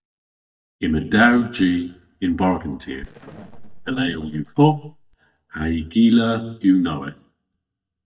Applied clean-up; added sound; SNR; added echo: neural mask model DeepFilterNet 3.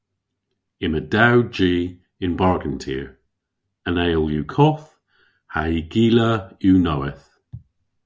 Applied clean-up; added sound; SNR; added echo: none; none; none; none.